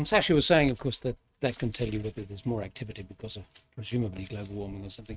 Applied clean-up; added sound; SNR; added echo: neural mask model RNNoise.